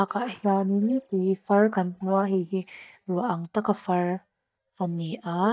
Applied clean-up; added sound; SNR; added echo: neural mask model DeepFilterNet 3.